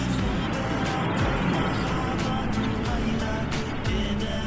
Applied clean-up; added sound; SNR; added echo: none; Truck; -2 dB; none.